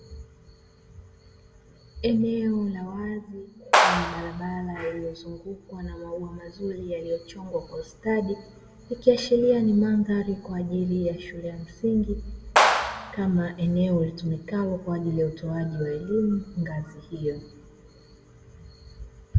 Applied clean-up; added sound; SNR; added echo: none; Clapping; -3 dB; reverberation time 0.5 s.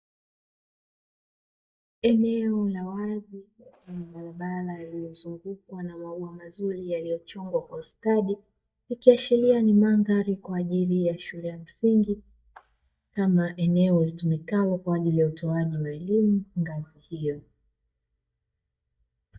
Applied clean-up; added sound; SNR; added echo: neural mask model DeepFilterNet 3.